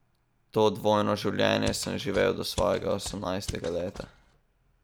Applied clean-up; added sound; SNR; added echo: none; Mechanisms; 13 dB; none.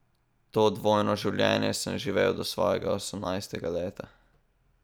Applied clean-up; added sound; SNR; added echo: none; none; none; none.